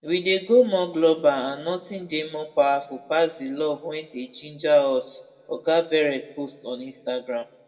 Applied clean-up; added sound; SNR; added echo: none; none; none; reverberation time 0.9 s.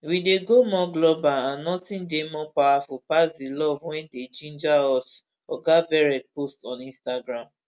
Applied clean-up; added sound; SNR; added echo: none; none; none; none.